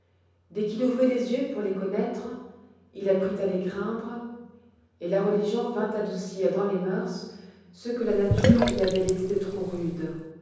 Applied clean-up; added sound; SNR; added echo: none; Sink (filling or washing); -1 dB; reverberation time 1.1 s.